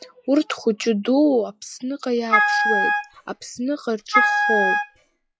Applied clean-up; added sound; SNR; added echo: classical method log-MMSE.